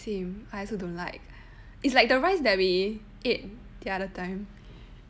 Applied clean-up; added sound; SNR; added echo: none; none; none; none.